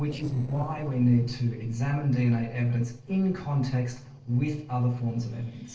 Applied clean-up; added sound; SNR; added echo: neural separator model SepFormer DNS4.